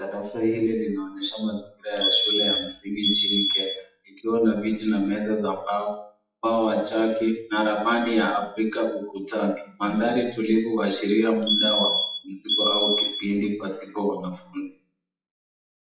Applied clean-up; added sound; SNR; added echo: classical method WPE with log-MMSE.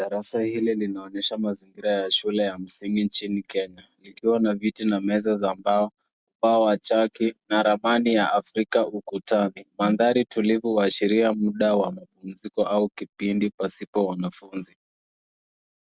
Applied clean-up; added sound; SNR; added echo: none; none; none; none.